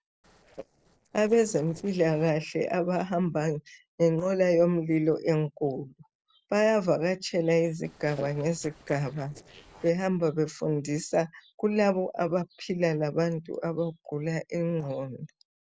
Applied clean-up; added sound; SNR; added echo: neural separator model SepFormer DNS4.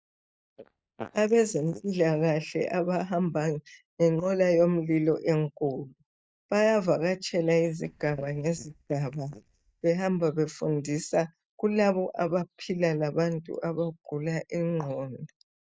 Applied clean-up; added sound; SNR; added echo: neural mask model DeepFilterNet 3.